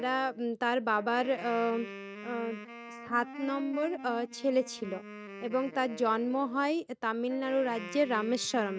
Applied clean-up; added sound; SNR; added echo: neural mask model RNNoise.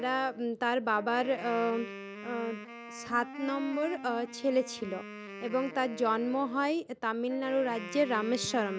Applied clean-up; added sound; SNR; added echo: none; Wind instrument, woodwind instrument; 13 dB; none.